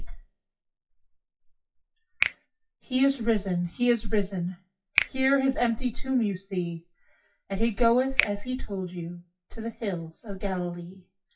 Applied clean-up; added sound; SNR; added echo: classical method WPE with log-MMSE.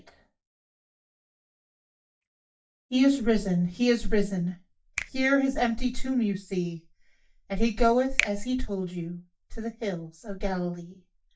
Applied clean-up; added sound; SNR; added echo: neural mask model DeepFilterNet 3.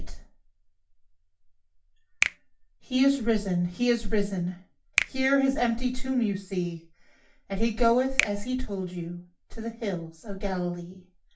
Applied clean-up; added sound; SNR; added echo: none; Finger snapping; 8 dB; reverberation time 0.3 s.